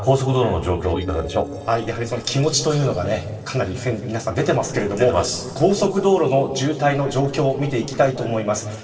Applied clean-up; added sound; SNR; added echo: neural separator model SepFormer DNS4.